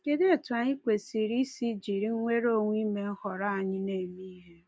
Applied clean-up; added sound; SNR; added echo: none; none; none; none.